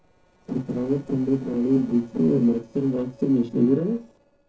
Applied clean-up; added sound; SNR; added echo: neural separator model SepFormer DNS4.